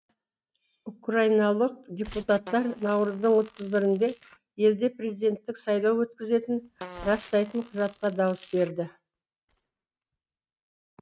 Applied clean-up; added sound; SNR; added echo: neural mask model RNNoise.